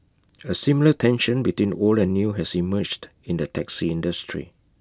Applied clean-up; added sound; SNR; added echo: none; none; none; none.